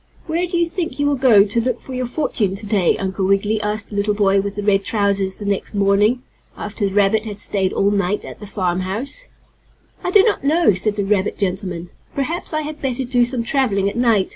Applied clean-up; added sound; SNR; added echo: none; none; none; none.